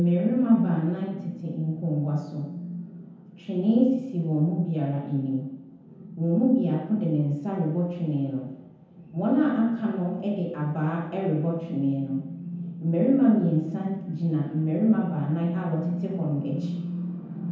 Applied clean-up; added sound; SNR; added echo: none; none; none; reverberation time 0.9 s.